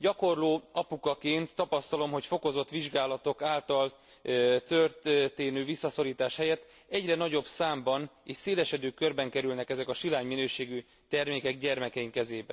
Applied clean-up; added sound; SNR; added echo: none; none; none; none.